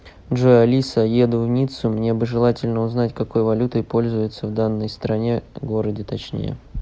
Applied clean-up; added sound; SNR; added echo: none; none; none; none.